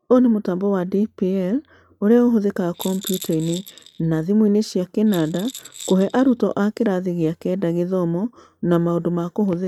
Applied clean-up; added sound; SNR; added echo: neural mask model RNNoise.